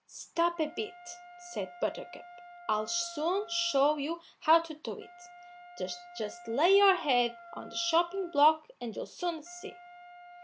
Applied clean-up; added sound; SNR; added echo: none; Wind instrument, woodwind instrument; 19 dB; none.